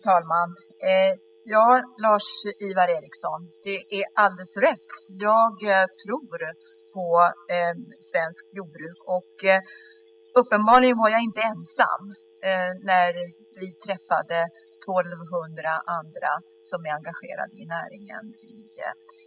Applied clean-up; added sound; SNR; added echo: classical method spectral subtraction.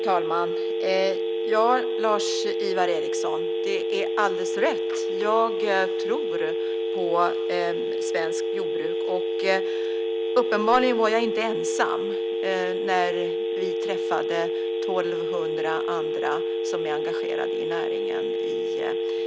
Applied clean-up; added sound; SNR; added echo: none; Telephone; -2 dB; none.